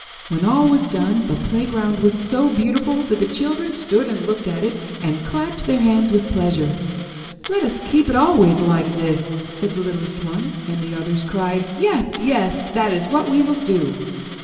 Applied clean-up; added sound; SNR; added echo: none; Coin (dropping); 16 dB; reverberation time 2.4 s.